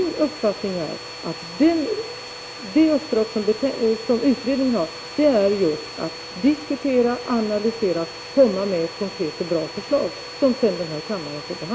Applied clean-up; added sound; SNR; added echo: none; Domestic sounds, home sounds; 13 dB; none.